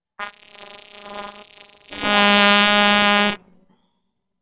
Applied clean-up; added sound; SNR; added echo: neural separator model SepFormer WHAMR!.